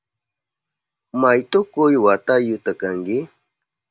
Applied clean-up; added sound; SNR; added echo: none; none; none; none.